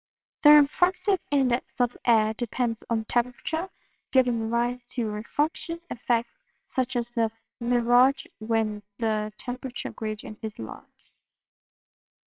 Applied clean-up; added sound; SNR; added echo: neural separator model SepFormer WHAMR!.